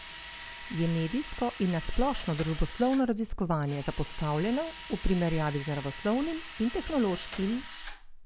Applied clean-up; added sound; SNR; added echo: none; Drill; 13 dB; none.